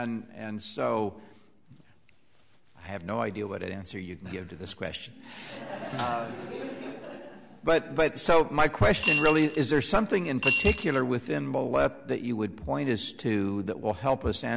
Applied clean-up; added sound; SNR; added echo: none; Coin (dropping) / Glass; 0 dB; none.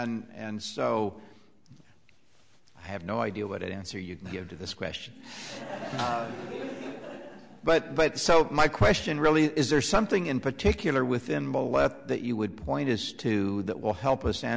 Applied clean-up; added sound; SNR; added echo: none; none; none; none.